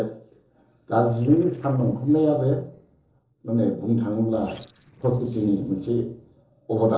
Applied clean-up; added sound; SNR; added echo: neural separator model SepFormer DNS4.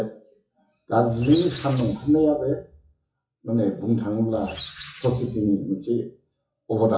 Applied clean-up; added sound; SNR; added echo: classical method WPE with log-MMSE.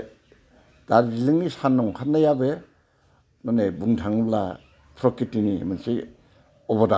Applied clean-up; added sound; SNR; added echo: none; none; none; none.